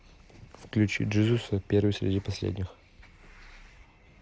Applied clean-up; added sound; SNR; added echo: none; none; none; none.